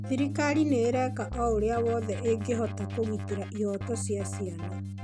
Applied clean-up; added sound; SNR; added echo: none; Keyboard (musical); 6 dB; none.